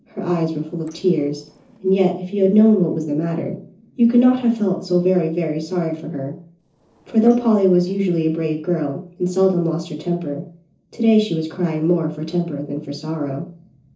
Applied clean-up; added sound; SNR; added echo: neural separator model SepFormer DNS4.